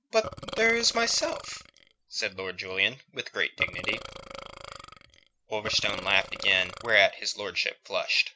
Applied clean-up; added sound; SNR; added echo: none; Burping, eructation; 13 dB; none.